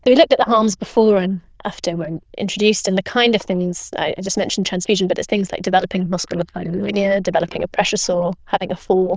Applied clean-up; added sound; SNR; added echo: neural diffusion model UNIVERSE++.